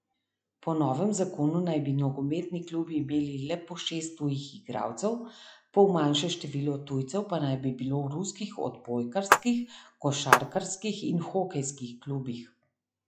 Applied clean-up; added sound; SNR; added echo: classical method log-MMSE.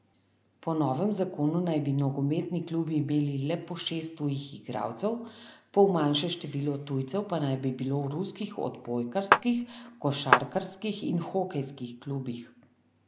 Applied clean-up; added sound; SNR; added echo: none; Clapping; -5 dB; none.